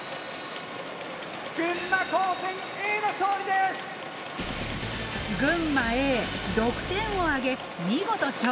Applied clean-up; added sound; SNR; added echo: none; Trumpet; 18 dB; none.